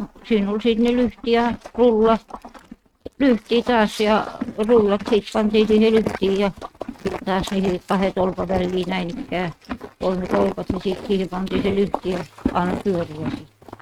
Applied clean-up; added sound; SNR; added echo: neural mask model RNNoise.